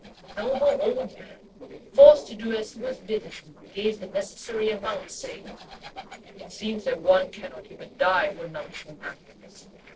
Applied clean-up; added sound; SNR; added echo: neural separator model SepFormer DNS4.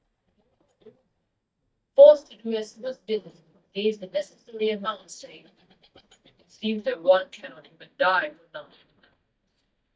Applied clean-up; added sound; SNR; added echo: neural mask model DeepFilterNet 3.